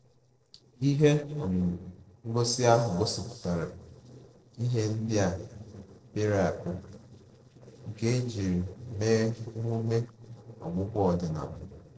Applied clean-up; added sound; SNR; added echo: neural separator model SepFormer DNS4.